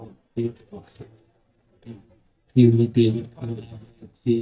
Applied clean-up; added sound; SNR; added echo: neural mask model DeepFilterNet 3.